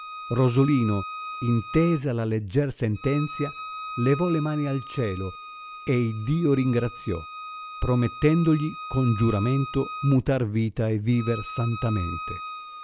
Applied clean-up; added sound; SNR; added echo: none; Bowed string instrument; 13 dB; none.